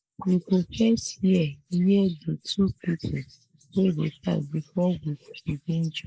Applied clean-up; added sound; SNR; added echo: neural mask model Resemble Enhance denoiser.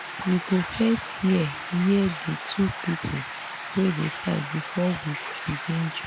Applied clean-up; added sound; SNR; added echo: none; Stream; 8 dB; none.